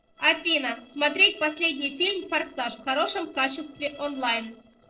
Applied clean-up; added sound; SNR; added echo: neural separator model SepFormer DNS4.